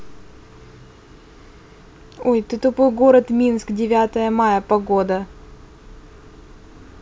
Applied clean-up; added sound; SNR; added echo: none; none; none; none.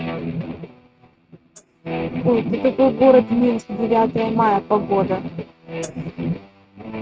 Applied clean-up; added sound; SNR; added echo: neural mask model RNNoise.